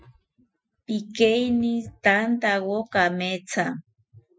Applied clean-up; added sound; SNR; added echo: classical method Wiener filter.